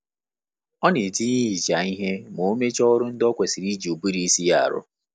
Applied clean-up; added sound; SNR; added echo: none; none; none; none.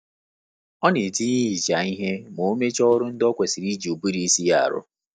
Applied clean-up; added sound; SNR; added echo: neural mask model DeepFilterNet 3.